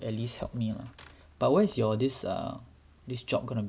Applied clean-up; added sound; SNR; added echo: none; none; none; none.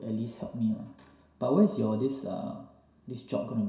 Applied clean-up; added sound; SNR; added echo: none; none; none; reverberation time 0.7 s.